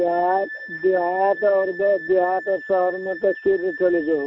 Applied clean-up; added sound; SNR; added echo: none; Wind instrument, woodwind instrument; 14 dB; none.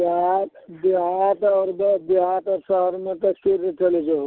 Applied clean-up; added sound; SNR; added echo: none; none; none; none.